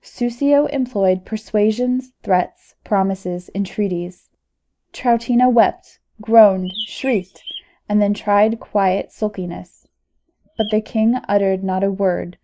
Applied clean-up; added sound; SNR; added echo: neural mask model Resemble Enhance denoiser.